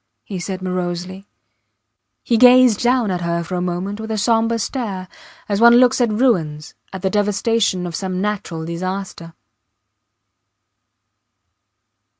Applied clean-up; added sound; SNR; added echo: none; none; none; none.